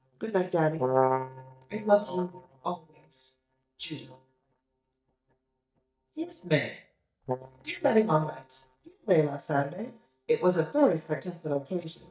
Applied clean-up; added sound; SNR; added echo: neural mask model DeepFilterNet 3.